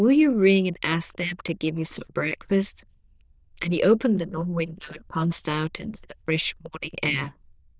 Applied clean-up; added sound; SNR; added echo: neural diffusion model UNIVERSE++.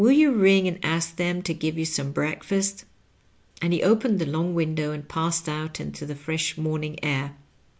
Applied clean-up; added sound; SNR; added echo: none; none; none; none.